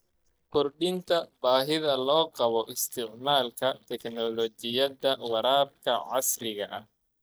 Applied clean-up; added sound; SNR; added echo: neural mask model DeepFilterNet 3.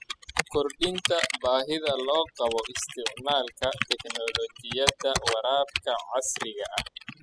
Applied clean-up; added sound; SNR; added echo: classical method spectral subtraction.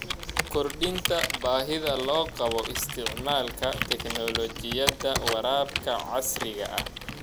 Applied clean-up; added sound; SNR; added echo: none; Computer keyboard; 4 dB; none.